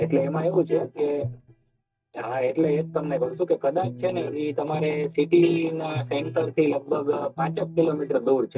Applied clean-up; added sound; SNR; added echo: neural mask model DeepFilterNet 3.